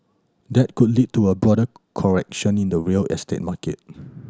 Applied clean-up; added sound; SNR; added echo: none; none; none; none.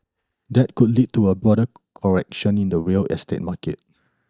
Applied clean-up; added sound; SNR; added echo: neural mask model DeepFilterNet 3.